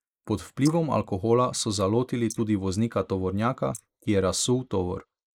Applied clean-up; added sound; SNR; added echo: neural mask model Resemble Enhance denoiser.